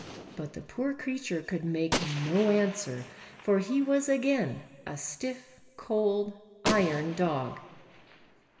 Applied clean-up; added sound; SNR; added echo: none; Gunshot, gunfire; 10 dB; reverberation time 1.4 s.